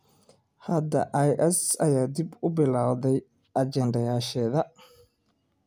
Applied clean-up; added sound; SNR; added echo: none; none; none; none.